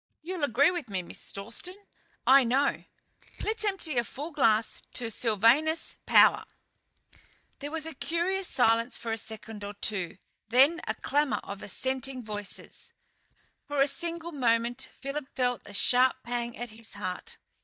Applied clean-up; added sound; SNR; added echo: neural mask model DeepFilterNet 3.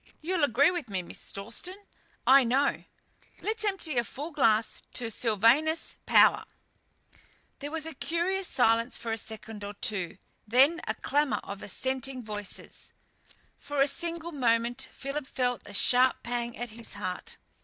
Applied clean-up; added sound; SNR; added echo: neural separator model SepFormer DNS4.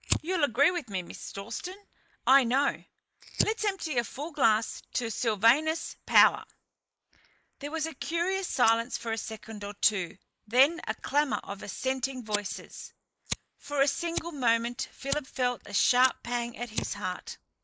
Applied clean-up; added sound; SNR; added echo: neural mask model Resemble Enhance denoiser.